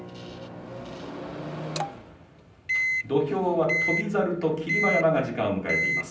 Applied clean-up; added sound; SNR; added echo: none; Microwave oven; 2 dB; reverberation time 0.6 s.